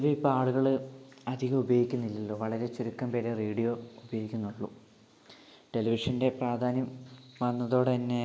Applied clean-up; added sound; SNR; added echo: none; none; none; none.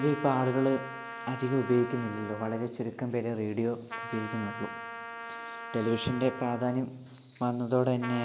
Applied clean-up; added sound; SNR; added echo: none; Trumpet; 11 dB; none.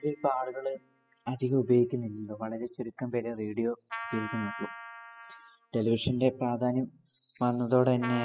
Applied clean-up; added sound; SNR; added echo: classical method spectral subtraction.